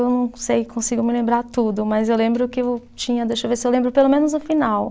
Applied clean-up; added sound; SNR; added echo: none; none; none; none.